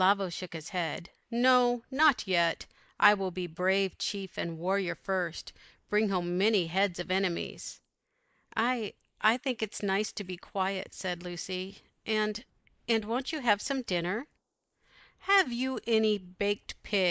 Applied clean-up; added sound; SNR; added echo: neural mask model Resemble Enhance denoiser.